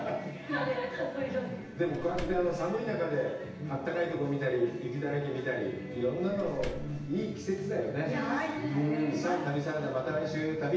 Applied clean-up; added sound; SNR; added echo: none; Slam; 17 dB; reverberation time 0.9 s.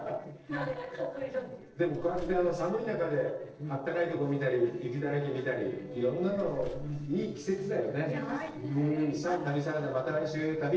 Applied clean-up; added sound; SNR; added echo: neural separator model SepFormer DNS4.